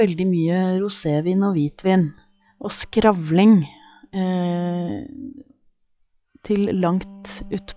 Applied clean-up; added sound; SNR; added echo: classical method log-MMSE.